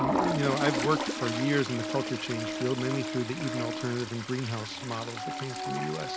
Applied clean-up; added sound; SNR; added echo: none; Organ + Toilet flush; 2 dB; none.